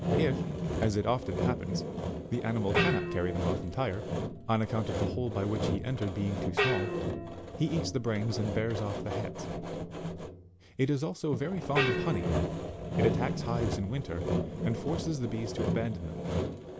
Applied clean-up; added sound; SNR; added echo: none; Gong + Sawing; 0 dB; none.